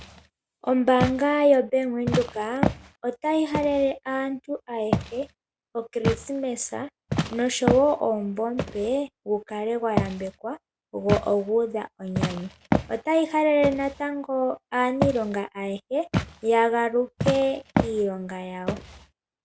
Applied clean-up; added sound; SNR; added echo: none; Walk, footsteps; 6 dB; none.